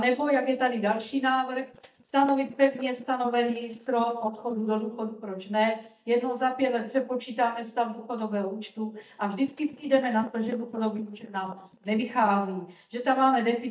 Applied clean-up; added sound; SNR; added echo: neural mask model DeepFilterNet 3.